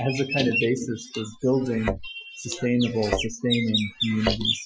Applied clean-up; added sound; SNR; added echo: classical method Wiener filter.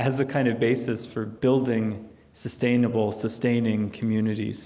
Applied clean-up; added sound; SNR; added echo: none; none; none; none.